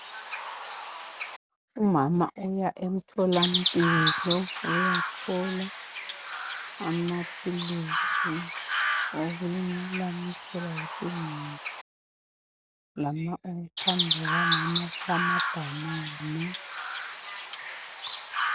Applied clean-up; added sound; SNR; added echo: none; Chirp, tweet; -4 dB; none.